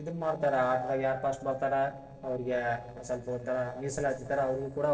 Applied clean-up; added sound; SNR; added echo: neural separator model SepFormer DNS4.